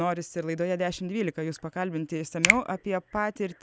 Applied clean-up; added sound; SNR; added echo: none; Finger snapping; -1 dB; none.